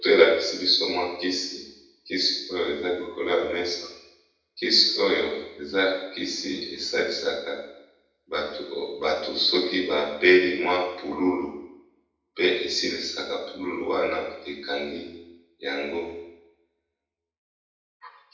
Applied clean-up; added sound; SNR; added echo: none; none; none; reverberation time 0.8 s.